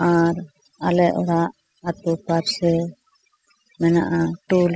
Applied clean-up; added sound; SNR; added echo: classical method spectral subtraction.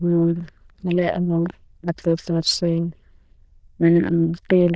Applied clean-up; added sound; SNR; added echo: neural diffusion model UNIVERSE++.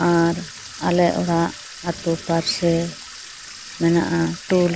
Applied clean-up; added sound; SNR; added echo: none; Sink (filling or washing) / Water tap, faucet; 16 dB; none.